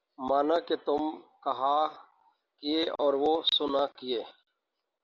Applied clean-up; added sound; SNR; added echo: none; none; none; none.